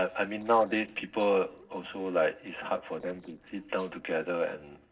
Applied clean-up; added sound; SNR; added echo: neural separator model SepFormer DNS4.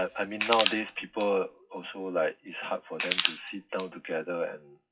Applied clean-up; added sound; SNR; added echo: classical method WPE with log-MMSE.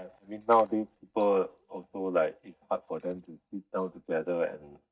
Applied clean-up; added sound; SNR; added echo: neural mask model DeepFilterNet 3.